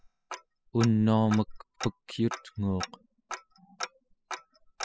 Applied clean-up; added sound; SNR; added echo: classical method spectral subtraction.